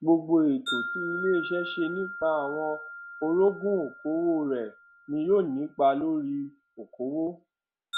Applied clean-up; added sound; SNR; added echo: none; Wind chime; 12 dB; none.